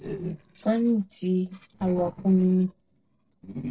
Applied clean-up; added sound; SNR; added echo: neural separator model SepFormer DNS4.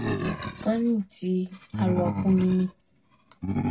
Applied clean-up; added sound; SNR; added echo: none; Animal; 4 dB; reverberation time 0.4 s.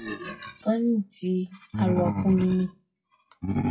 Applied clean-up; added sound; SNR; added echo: classical method WPE with log-MMSE.